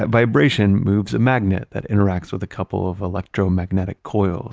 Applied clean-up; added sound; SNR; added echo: none; none; none; none.